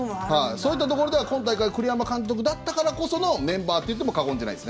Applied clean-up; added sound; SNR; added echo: none; none; none; none.